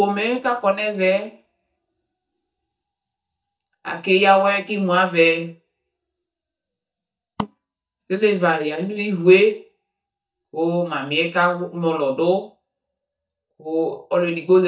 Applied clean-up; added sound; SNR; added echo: neural mask model DeepFilterNet 3.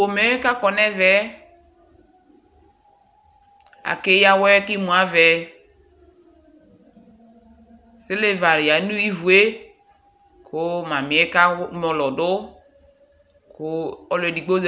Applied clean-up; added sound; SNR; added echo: none; none; none; none.